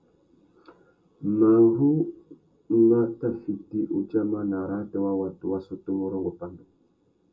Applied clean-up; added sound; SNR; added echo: none; none; none; reverberation time 0.2 s.